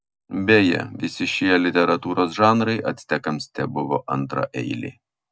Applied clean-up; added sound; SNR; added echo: none; none; none; none.